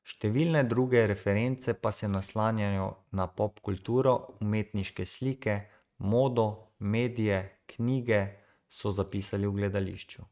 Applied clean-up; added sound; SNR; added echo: neural mask model RNNoise.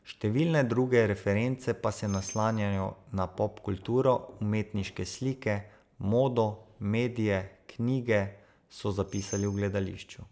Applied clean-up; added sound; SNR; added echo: none; Bell; 17 dB; none.